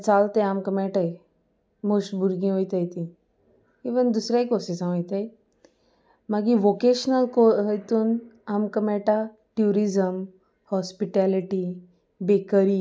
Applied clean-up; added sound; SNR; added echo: none; none; none; none.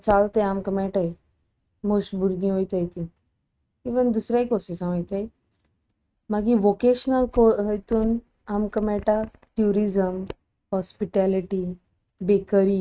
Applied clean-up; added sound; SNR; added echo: neural mask model RNNoise.